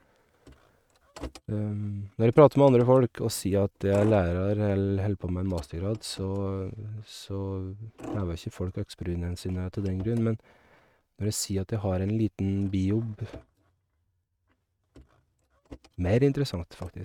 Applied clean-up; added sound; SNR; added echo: neural mask model RNNoise.